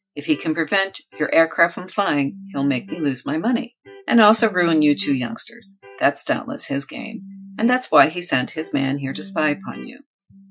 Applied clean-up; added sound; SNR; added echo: classical method Wiener filter.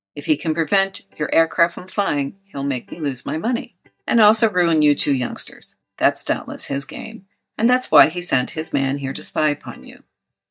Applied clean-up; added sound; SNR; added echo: neural mask model DeepFilterNet 3.